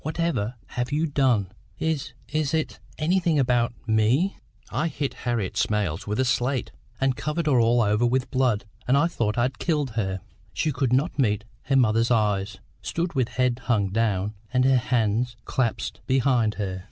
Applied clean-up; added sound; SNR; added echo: none; none; none; none.